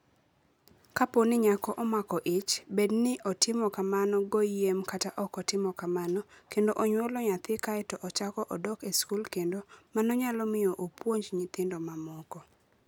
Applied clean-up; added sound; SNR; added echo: none; none; none; none.